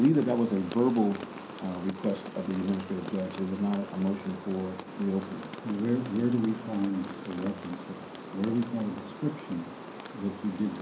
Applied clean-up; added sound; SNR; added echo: none; Rain; 11 dB; reverberation time 0.3 s.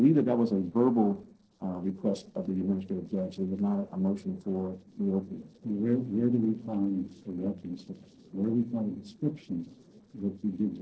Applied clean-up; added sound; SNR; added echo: neural separator model SepFormer DNS4.